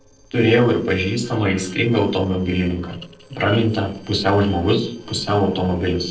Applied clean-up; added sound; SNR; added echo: neural separator model SepFormer DNS4.